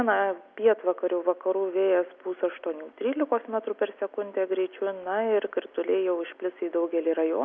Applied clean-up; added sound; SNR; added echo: none; none; none; none.